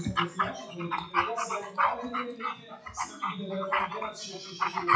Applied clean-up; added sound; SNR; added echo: classical method WPE with log-MMSE.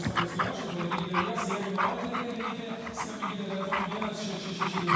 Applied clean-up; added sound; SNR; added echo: none; Dog; 0 dB; reverberation time 1.2 s.